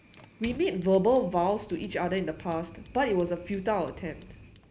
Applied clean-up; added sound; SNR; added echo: none; Fire; 18 dB; none.